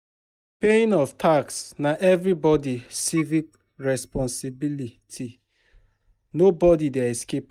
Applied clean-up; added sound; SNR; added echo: neural mask model DeepFilterNet 3.